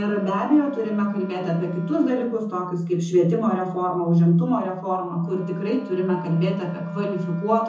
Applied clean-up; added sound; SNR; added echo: none; Wind instrument, woodwind instrument; 17 dB; reverberation time 0.5 s.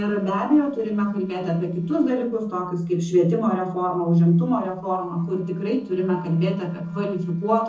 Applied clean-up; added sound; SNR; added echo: neural separator model SepFormer DNS4.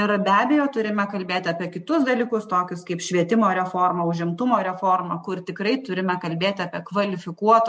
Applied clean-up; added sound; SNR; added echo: none; none; none; none.